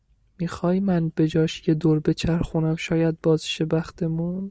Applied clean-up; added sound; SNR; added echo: none; none; none; none.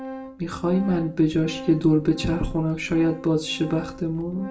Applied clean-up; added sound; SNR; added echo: none; Organ; 14 dB; reverberation time 0.3 s.